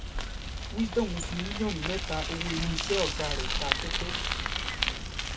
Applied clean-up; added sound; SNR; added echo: none; Bicycle; -2 dB; reverberation time 0.1 s.